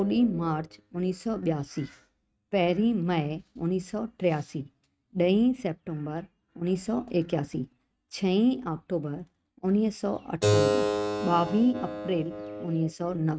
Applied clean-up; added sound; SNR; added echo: neural mask model RNNoise.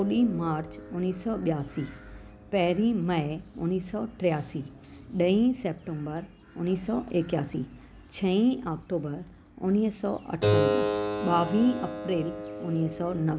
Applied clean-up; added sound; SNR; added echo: none; Keyboard (musical); 7 dB; none.